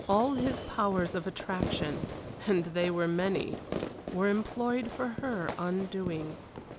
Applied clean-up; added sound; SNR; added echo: none; Fireworks; 8 dB; none.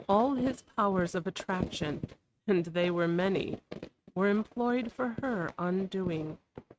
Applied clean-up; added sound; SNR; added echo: neural mask model RNNoise.